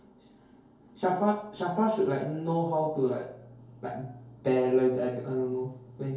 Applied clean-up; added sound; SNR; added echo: none; none; none; reverberation time 2.4 s.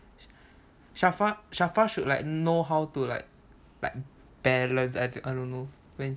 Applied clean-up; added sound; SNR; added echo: none; none; none; none.